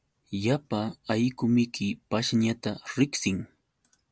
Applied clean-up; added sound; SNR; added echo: none; none; none; none.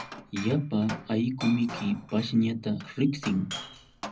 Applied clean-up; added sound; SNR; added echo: none; Glass; 13 dB; reverberation time 0.4 s.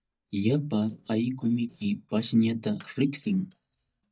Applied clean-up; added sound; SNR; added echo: neural mask model DeepFilterNet 3.